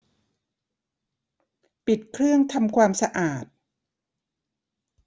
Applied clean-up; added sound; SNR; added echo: none; none; none; none.